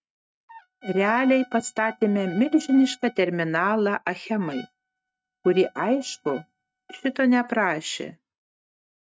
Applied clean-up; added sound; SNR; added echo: neural mask model RNNoise.